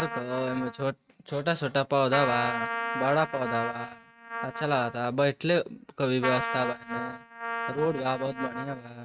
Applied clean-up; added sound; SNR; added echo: neural mask model RNNoise.